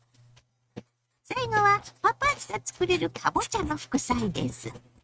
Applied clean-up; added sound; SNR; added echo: neural mask model RNNoise.